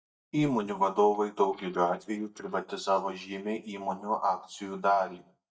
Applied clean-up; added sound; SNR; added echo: neural mask model DeepFilterNet 3.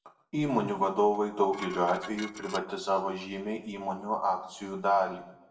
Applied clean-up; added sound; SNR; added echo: none; Dishes, pots, and pans; 15 dB; reverberation time 0.7 s.